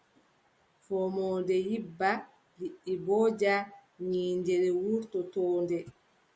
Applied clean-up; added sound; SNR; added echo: none; none; none; none.